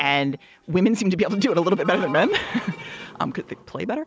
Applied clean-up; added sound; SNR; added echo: none; Sliding door + Bowed string instrument; 17 dB; none.